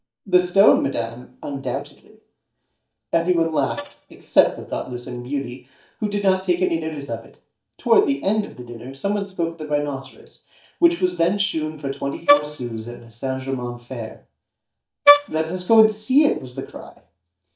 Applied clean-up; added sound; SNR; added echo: neural mask model DeepFilterNet 3.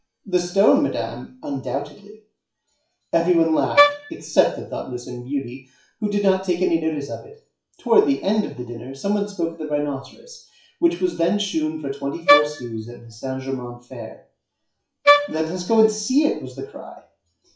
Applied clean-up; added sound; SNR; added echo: classical method WPE with log-MMSE.